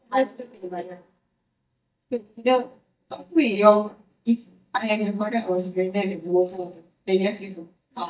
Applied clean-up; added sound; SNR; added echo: neural mask model DeepFilterNet 3.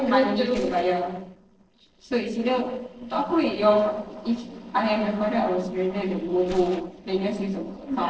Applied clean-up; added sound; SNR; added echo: neural separator model SepFormer DNS4.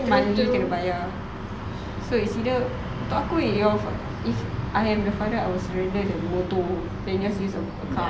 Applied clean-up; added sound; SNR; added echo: none; none; none; none.